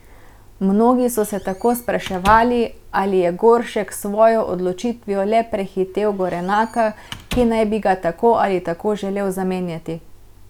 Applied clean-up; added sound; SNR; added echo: none; Squeak / Slam; 16 dB; none.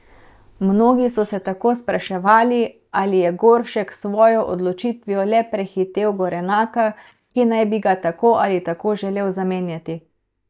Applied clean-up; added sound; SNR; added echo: neural mask model DeepFilterNet 3.